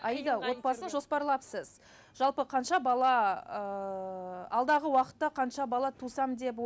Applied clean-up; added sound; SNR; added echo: none; none; none; none.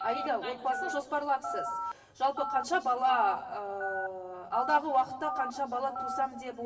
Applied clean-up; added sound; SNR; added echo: none; Telephone; 7 dB; reverberation time 1.4 s.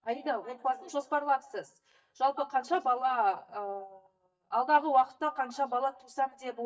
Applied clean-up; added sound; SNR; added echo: neural mask model DeepFilterNet 3.